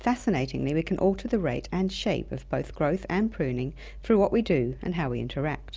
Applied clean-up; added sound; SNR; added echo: none; none; none; none.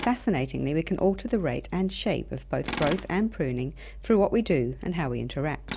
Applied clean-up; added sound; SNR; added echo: none; Tools; 14 dB; none.